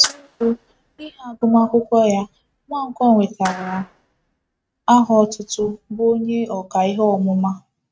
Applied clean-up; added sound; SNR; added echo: neural mask model RNNoise.